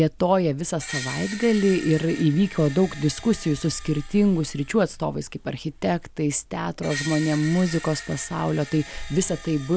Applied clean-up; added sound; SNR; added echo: none; Screech; 16 dB; none.